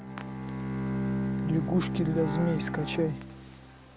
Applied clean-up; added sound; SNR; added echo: none; Bowed string instrument; 1 dB; none.